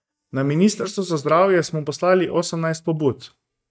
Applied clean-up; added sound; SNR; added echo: neural mask model DeepFilterNet 3.